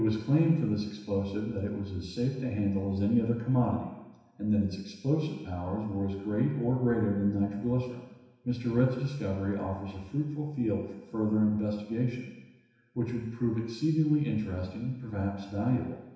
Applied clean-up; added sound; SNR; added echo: none; none; none; reverberation time 1.0 s.